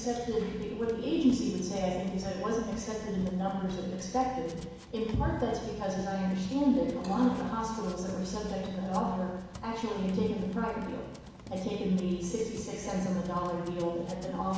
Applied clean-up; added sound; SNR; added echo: none; Run; 19 dB; reverberation time 1.1 s.